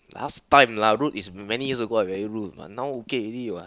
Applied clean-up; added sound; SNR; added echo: none; none; none; none.